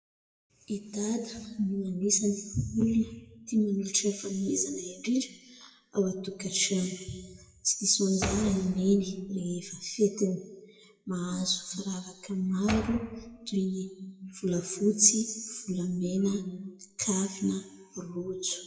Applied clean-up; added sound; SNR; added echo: classical method WPE with log-MMSE.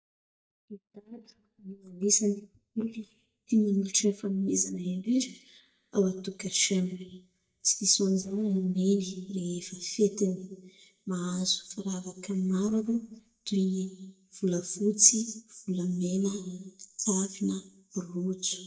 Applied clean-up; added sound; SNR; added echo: neural mask model DeepFilterNet 3.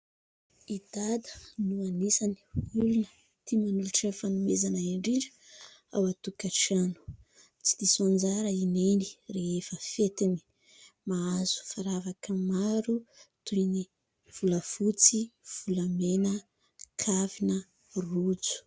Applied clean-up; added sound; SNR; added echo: none; none; none; none.